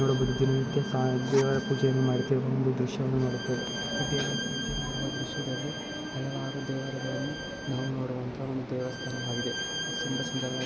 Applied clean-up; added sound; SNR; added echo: none; Bowed string instrument; 10 dB; none.